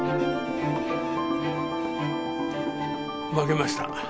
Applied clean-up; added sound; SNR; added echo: none; Bowed string instrument; 16 dB; none.